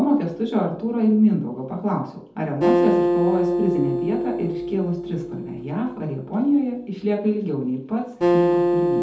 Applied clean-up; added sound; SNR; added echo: none; Acoustic guitar; 1 dB; reverberation time 0.6 s.